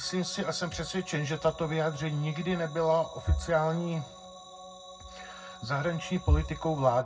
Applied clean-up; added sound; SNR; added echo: none; Organ; 17 dB; reverberation time 0.4 s.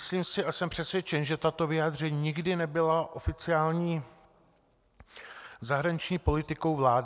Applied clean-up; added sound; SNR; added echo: none; none; none; none.